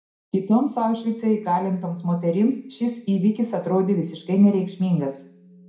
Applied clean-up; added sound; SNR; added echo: none; none; none; reverberation time 0.5 s.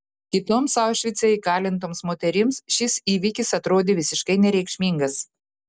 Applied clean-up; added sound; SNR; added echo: none; none; none; none.